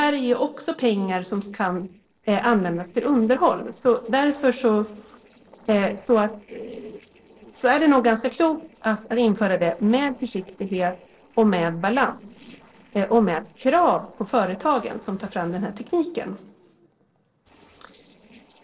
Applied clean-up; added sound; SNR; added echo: neural separator model SepFormer DNS4.